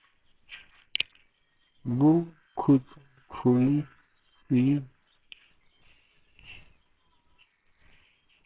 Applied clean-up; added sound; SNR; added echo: neural separator model SepFormer WHAMR!.